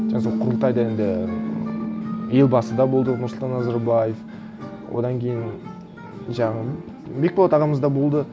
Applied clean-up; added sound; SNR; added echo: none; Piano; 7 dB; none.